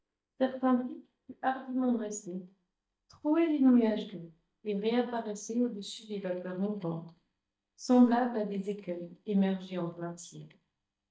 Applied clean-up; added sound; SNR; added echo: neural mask model DeepFilterNet 3.